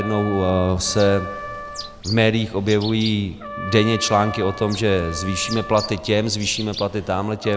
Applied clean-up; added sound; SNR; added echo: none; Trumpet + Bird; 12 dB; none.